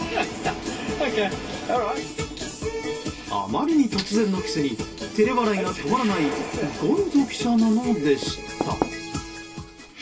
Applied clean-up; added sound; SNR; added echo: none; Writing; 17 dB; reverberation time 0.2 s.